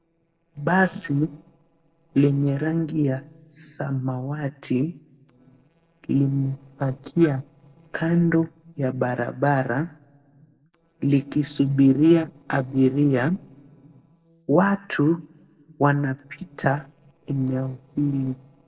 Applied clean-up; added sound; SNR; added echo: neural separator model SepFormer DNS4.